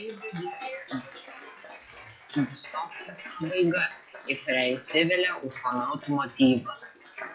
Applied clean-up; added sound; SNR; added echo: classical method WPE with log-MMSE.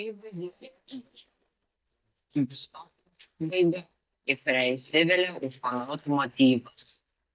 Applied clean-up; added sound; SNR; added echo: neural mask model DeepFilterNet 3.